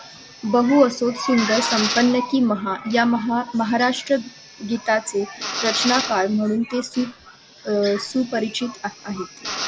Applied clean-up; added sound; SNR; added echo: none; Drill; 10 dB; none.